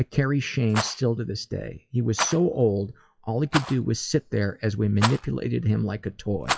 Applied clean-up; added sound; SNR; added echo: classical method WPE with log-MMSE.